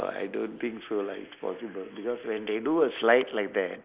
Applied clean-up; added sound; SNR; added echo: neural mask model Resemble Enhance denoiser.